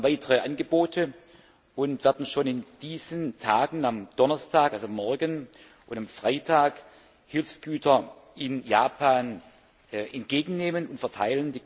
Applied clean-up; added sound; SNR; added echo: none; none; none; none.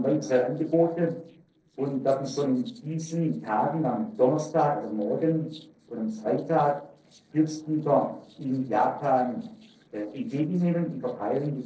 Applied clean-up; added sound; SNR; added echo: neural separator model SepFormer DNS4.